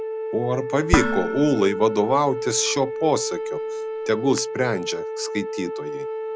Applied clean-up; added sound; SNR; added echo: none; Wind instrument, woodwind instrument + Dishes, pots, and pans; 4 dB; none.